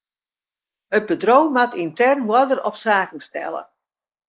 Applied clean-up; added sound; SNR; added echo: neural mask model Resemble Enhance denoiser.